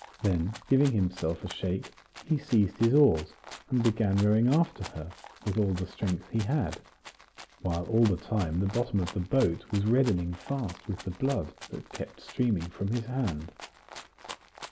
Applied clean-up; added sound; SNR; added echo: none; Rattle (instrument); 19 dB; none.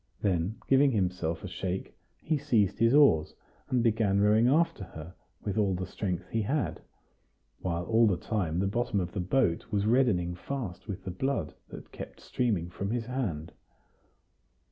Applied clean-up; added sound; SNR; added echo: none; none; none; none.